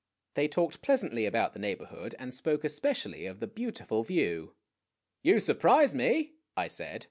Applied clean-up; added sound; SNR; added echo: none; none; none; none.